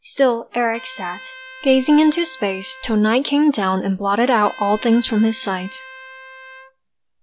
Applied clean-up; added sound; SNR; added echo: none; Trumpet; 20 dB; none.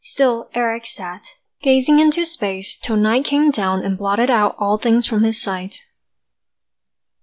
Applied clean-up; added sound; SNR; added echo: none; none; none; none.